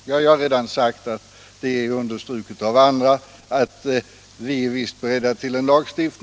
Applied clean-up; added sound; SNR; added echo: none; none; none; none.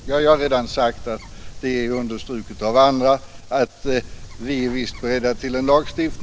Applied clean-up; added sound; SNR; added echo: none; Bird; 12 dB; none.